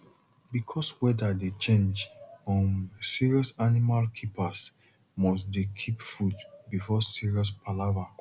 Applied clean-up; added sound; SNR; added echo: none; none; none; none.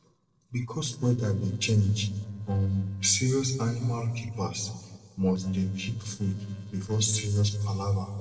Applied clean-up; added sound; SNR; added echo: neural separator model SepFormer DNS4.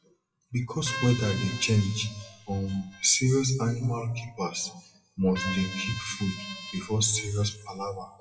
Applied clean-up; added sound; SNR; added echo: classical method WPE with log-MMSE.